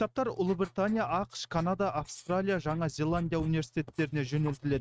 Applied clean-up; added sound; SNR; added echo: neural mask model RNNoise.